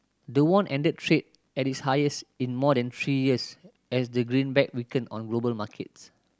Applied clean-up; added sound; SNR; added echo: none; none; none; none.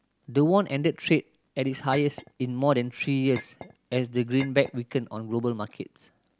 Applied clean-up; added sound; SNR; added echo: none; Chink, clink; 18 dB; none.